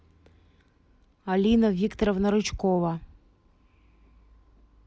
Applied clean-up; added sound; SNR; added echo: none; none; none; none.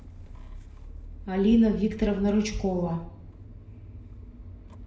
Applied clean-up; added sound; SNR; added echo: none; Engine starting / Motor vehicle (road); 14 dB; reverberation time 0.5 s.